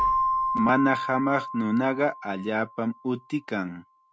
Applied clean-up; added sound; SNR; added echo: none; Keyboard (musical); 4 dB; none.